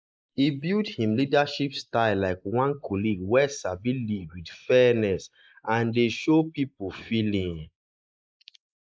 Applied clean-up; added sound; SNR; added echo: neural mask model Resemble Enhance denoiser.